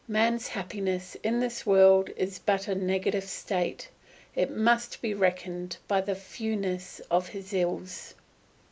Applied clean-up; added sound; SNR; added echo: none; none; none; none.